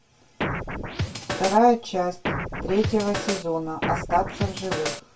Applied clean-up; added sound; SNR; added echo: none; Scratching (performance technique); 3 dB; reverberation time 0.2 s.